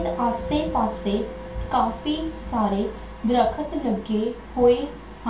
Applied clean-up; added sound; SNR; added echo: none; Musical instrument; 14 dB; reverberation time 0.3 s.